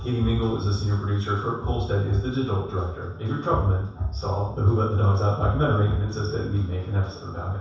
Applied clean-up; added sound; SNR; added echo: none; none; none; reverberation time 0.7 s.